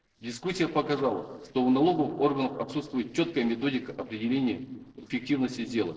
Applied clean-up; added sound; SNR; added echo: neural separator model SepFormer DNS4.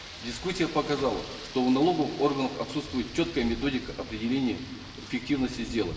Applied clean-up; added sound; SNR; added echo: none; Rain; 13 dB; reverberation time 2.3 s.